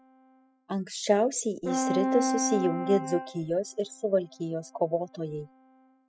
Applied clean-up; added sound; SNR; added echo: classical method spectral subtraction.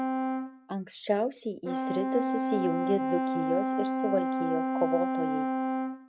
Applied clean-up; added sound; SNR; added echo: neural mask model RNNoise.